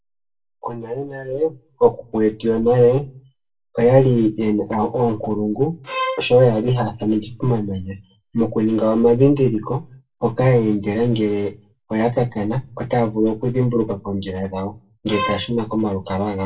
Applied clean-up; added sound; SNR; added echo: none; Bowed string instrument; 8 dB; reverberation time 0.2 s.